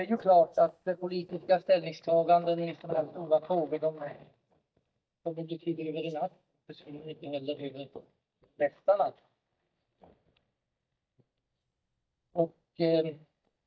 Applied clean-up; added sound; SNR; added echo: neural mask model DeepFilterNet 3.